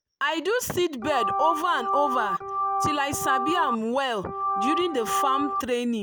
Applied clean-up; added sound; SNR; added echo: none; Organ; 0 dB; none.